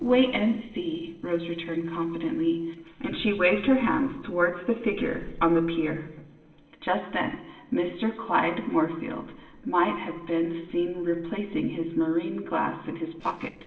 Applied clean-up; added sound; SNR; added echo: neural separator model SepFormer DNS4.